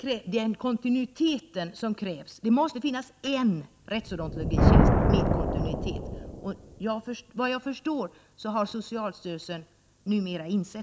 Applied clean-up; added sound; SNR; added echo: none; Thunder; -1 dB; none.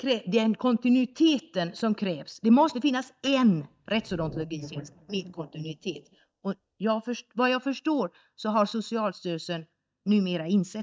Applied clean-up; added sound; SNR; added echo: neural mask model DeepFilterNet 3.